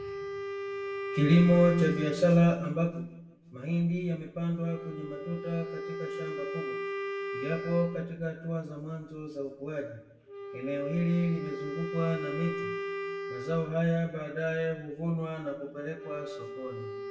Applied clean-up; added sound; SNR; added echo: none; Wind instrument, woodwind instrument; 8 dB; reverberation time 0.8 s.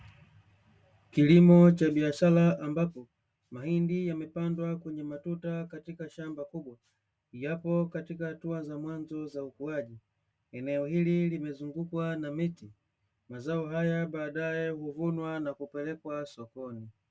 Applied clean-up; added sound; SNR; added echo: none; none; none; none.